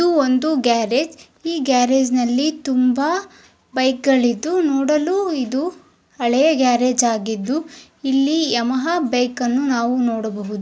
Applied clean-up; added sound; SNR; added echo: none; none; none; none.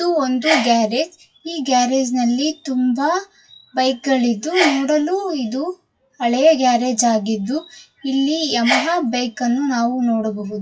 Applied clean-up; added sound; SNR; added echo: classical method WPE with log-MMSE.